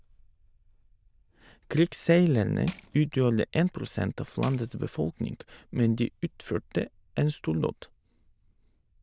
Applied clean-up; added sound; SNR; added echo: neural diffusion model UNIVERSE++.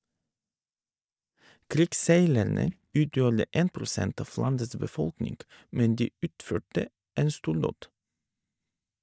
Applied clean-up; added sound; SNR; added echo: neural mask model DeepFilterNet 3.